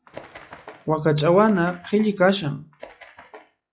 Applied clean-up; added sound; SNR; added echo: classical method log-MMSE.